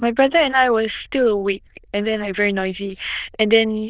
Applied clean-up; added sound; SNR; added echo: neural diffusion model UNIVERSE++.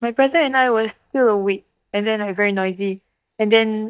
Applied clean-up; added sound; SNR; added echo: neural mask model DeepFilterNet 3.